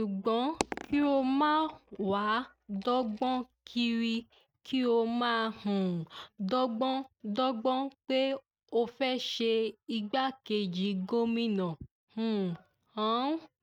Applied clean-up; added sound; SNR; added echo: neural mask model RNNoise.